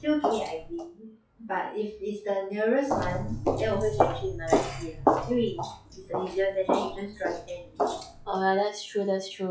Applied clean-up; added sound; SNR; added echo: classical method log-MMSE.